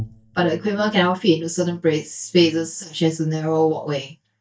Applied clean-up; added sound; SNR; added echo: neural mask model DeepFilterNet 3.